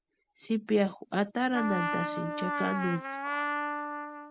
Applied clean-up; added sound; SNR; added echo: none; Trumpet; 3 dB; none.